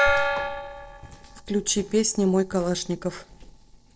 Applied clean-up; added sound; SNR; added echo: neural separator model SepFormer DNS4.